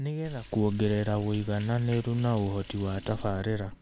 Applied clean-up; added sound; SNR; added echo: none; Liquid; 15 dB; none.